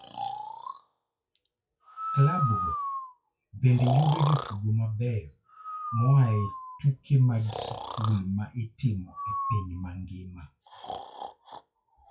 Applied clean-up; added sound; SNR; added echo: classical method WPE with log-MMSE.